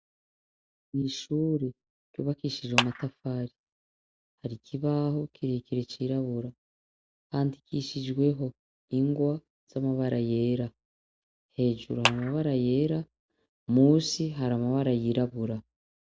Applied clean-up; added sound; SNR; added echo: none; Clapping; 4 dB; none.